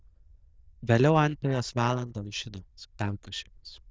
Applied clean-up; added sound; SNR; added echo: neural diffusion model UNIVERSE++.